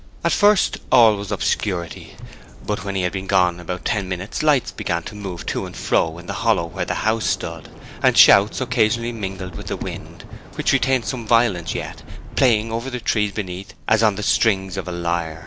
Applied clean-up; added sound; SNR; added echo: none; Waves, surf; 14 dB; none.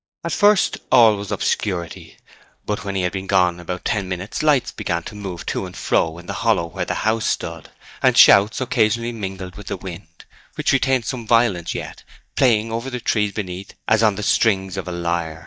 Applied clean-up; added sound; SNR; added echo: neural mask model DeepFilterNet 3.